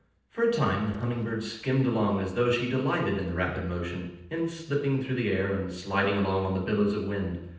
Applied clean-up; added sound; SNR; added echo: neural separator model SepFormer DNS4.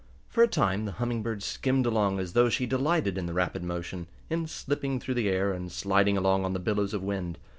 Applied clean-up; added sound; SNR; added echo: none; none; none; none.